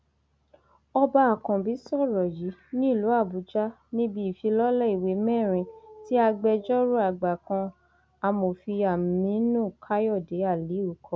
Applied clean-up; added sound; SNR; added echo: none; none; none; none.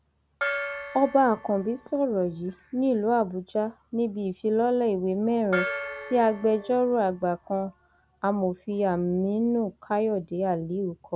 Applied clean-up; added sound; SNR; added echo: none; Gong; 11 dB; none.